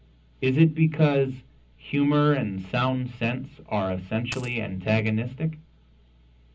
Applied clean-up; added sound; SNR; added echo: none; Coin (dropping); 15 dB; reverberation time 0.4 s.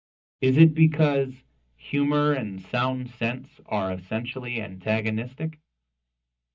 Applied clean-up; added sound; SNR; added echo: neural mask model DeepFilterNet 3.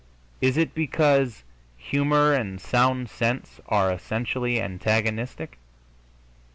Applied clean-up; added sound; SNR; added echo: none; none; none; none.